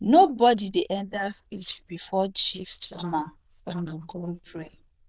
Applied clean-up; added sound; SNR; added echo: neural diffusion model UNIVERSE++.